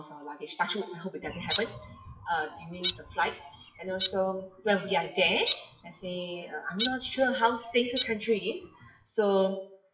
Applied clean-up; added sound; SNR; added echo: classical method WPE with log-MMSE.